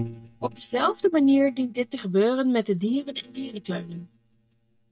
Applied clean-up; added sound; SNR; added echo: neural mask model DeepFilterNet 3.